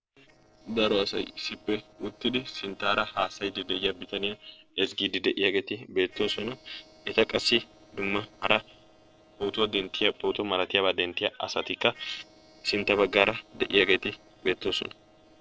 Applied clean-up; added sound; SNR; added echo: neural separator model SepFormer DNS4.